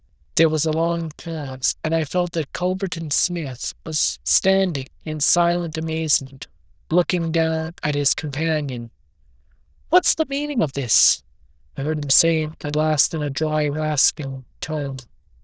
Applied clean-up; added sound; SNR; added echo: neural diffusion model UNIVERSE++.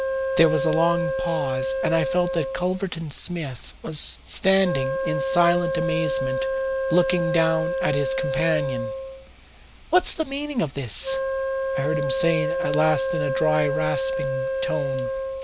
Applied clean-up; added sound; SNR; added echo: none; Wind instrument, woodwind instrument; 2 dB; none.